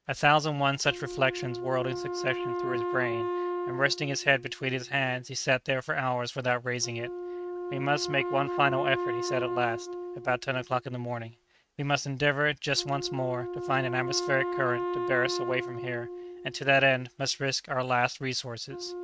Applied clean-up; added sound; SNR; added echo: neural mask model RNNoise.